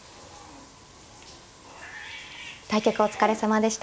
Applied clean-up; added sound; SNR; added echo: none; Bathtub (filling or washing) / Cat; 14 dB; none.